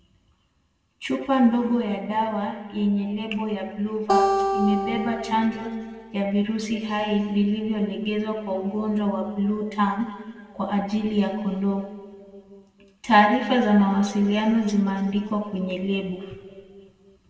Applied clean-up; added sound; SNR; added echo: none; Acoustic guitar; 2 dB; reverberation time 1.9 s.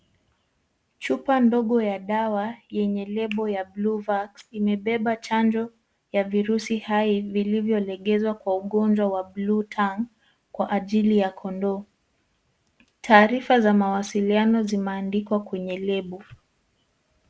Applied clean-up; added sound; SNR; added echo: none; none; none; none.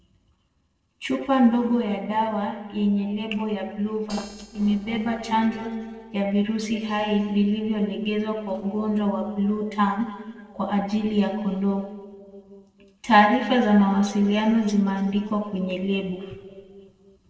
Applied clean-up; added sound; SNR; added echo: neural separator model SepFormer DNS4.